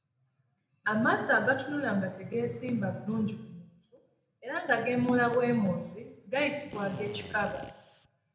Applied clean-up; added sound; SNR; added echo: none; Drill; 14 dB; reverberation time 0.8 s.